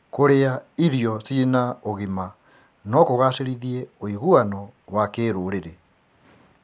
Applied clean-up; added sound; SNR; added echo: none; none; none; none.